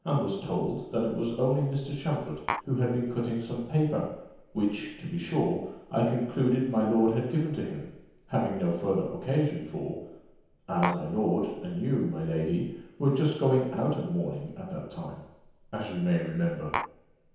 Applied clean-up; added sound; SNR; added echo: none; Tap; 4 dB; reverberation time 0.9 s.